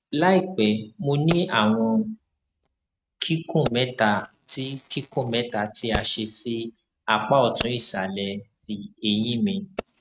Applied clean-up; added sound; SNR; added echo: neural mask model RNNoise.